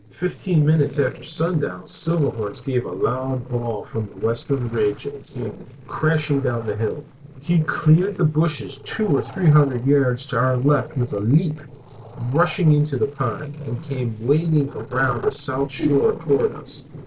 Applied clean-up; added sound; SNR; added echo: neural separator model SepFormer DNS4.